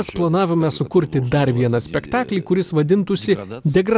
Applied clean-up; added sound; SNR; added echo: none; none; none; none.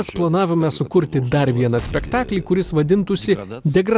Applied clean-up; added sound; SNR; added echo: none; Explosion; 16 dB; none.